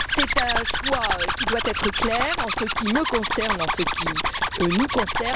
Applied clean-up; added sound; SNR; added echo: none; Zipper (clothing); -2 dB; none.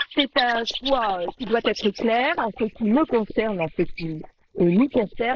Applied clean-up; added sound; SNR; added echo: neural mask model Resemble Enhance denoiser.